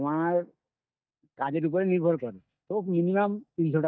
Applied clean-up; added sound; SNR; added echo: neural mask model DeepFilterNet 3.